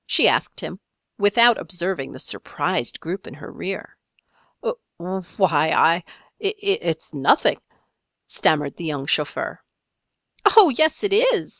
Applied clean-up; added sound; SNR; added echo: none; none; none; none.